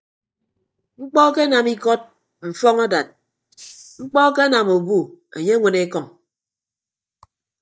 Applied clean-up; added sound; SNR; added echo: neural mask model DeepFilterNet 3.